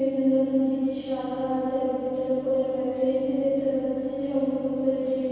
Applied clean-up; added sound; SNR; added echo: none; Microwave oven; 15 dB; reverberation time 2.2 s.